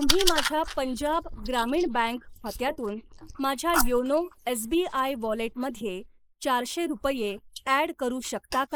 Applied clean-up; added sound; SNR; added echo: neural mask model Resemble Enhance denoiser.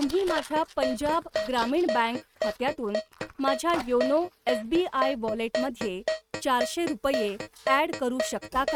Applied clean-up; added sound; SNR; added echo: neural mask model RNNoise.